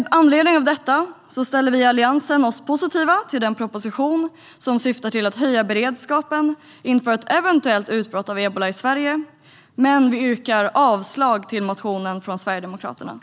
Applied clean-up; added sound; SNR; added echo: none; none; none; none.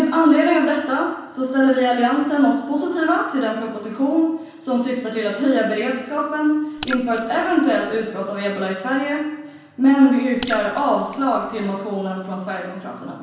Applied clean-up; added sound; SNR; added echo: none; Raindrop / Splash, splatter; 15 dB; reverberation time 0.9 s.